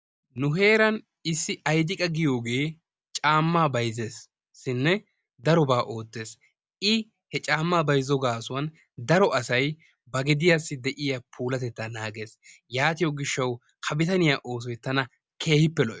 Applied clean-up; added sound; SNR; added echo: none; none; none; none.